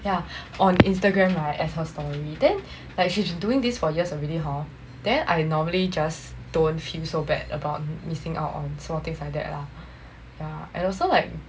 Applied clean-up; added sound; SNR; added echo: none; none; none; none.